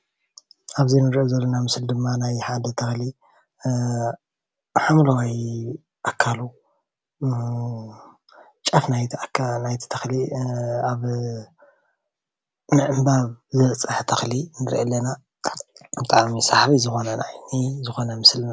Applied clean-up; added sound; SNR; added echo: none; none; none; none.